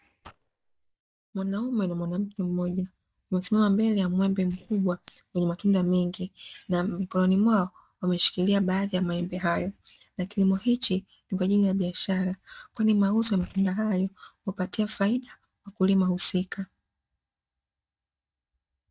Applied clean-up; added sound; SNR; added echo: neural mask model DeepFilterNet 3.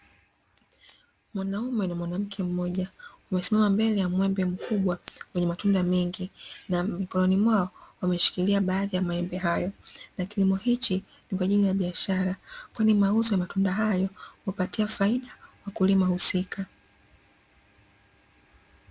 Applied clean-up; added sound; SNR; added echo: none; none; none; none.